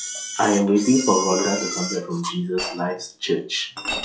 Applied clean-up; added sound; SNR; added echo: classical method log-MMSE.